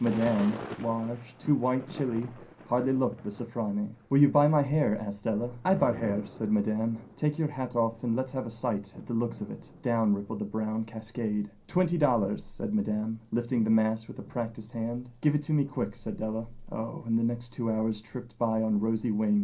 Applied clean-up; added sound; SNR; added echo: none; Thunder / Rain; 19 dB; reverberation time 0.3 s.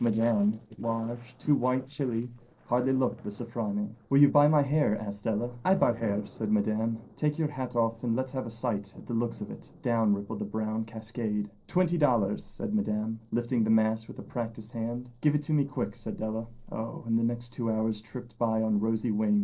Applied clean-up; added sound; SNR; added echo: neural separator model SepFormer DNS4.